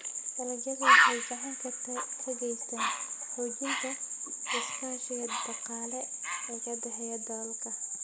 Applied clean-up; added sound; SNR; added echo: none; Bird; -2 dB; none.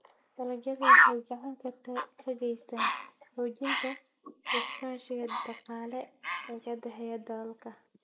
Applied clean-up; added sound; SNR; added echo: neural mask model Resemble Enhance denoiser.